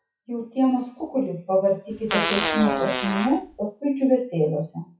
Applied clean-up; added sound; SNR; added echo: classical method WPE with log-MMSE.